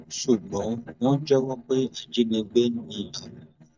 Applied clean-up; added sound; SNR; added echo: neural mask model DeepFilterNet 3.